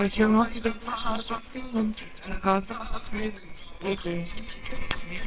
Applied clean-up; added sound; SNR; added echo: neural separator model SepFormer WHAMR!.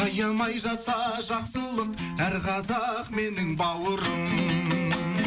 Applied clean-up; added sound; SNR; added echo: none; none; none; none.